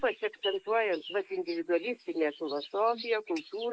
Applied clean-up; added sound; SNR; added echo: neural mask model Resemble Enhance denoiser.